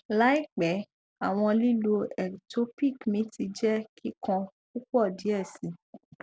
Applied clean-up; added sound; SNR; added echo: none; none; none; none.